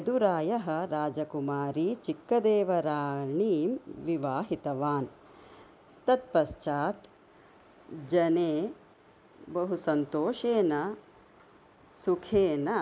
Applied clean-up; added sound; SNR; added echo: none; none; none; none.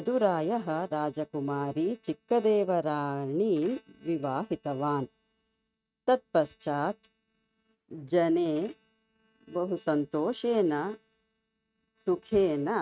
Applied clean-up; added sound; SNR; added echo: neural mask model RNNoise.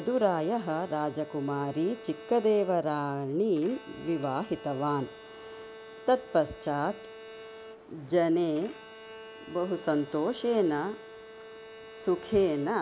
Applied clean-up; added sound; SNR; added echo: none; Bowed string instrument; 17 dB; none.